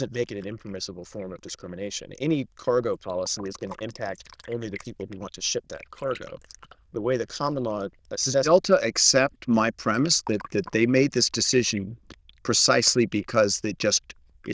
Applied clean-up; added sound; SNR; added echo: neural diffusion model UNIVERSE++.